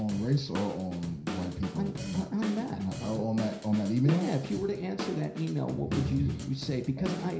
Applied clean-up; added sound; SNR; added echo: none; Drum / Drum kit; 9 dB; reverberation time 0.5 s.